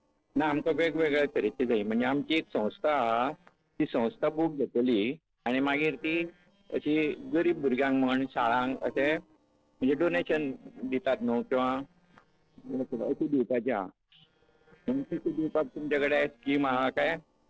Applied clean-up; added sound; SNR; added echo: neural separator model SepFormer DNS4.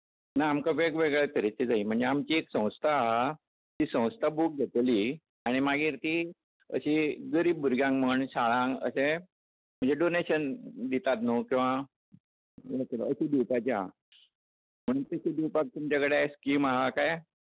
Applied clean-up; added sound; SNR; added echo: none; none; none; none.